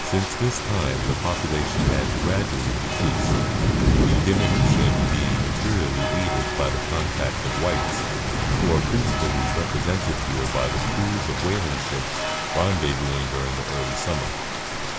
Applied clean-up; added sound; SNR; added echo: none; Rain; -2 dB; none.